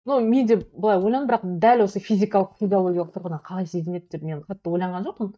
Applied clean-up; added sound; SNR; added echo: neural mask model DeepFilterNet 3.